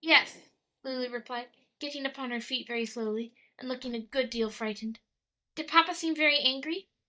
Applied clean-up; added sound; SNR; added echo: neural mask model DeepFilterNet 3.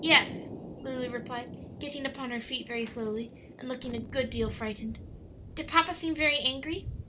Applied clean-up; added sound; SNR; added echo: none; Thunder; 11 dB; none.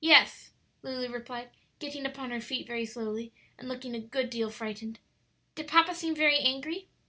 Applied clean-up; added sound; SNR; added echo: none; none; none; none.